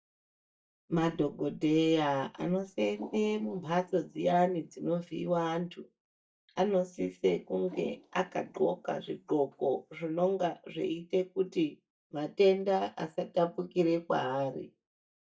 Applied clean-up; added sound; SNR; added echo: neural mask model DeepFilterNet 3.